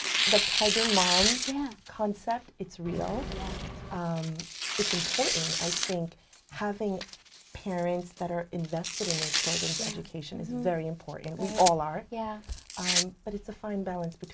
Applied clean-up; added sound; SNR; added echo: none; Engine / Mechanisms + Tearing; 1 dB; none.